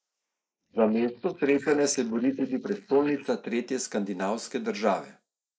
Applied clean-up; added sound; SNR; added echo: neural mask model Resemble Enhance denoiser.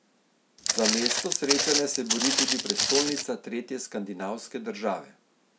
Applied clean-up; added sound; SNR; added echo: none; Walk, footsteps; -5 dB; none.